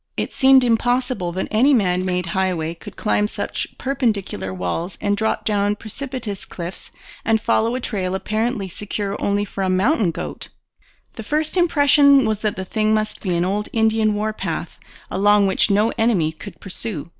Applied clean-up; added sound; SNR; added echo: neural separator model SepFormer DNS4.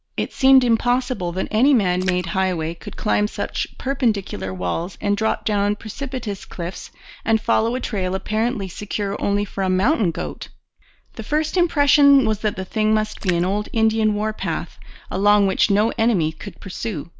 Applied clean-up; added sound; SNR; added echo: none; Splash, splatter; 18 dB; none.